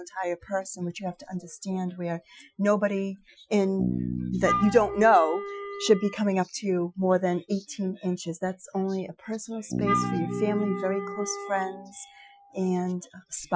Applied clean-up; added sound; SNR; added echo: classical method Wiener filter.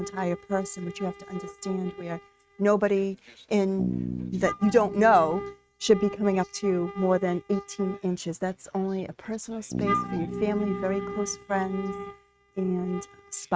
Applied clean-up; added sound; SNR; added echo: neural mask model RNNoise.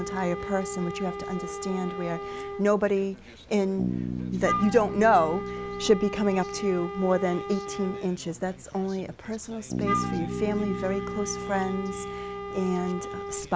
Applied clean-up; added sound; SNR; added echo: none; Bass guitar + Wind instrument, woodwind instrument; 6 dB; none.